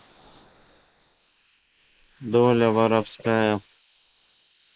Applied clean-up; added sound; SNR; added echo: neural mask model Resemble Enhance denoiser.